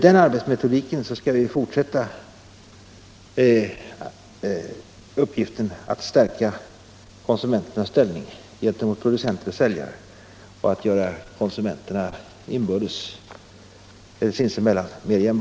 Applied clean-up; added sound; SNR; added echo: none; none; none; none.